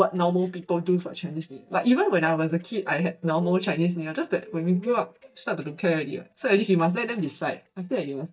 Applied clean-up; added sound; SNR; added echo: neural mask model DeepFilterNet 3.